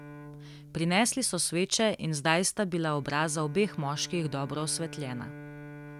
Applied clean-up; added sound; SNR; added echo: none; Bowed string instrument; 17 dB; none.